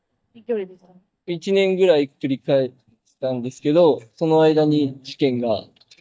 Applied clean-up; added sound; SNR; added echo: neural mask model DeepFilterNet 3.